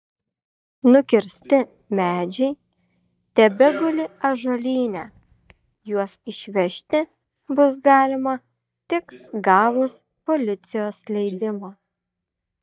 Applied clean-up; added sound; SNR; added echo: neural mask model DeepFilterNet 3.